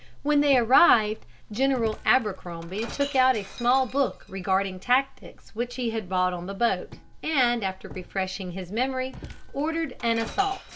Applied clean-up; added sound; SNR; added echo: none; Shatter; 19 dB; none.